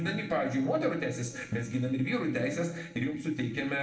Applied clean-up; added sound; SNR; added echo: neural separator model SepFormer DNS4.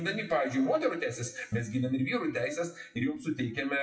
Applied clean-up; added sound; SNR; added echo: classical method WPE with log-MMSE.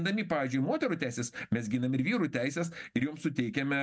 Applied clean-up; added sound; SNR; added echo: none; none; none; none.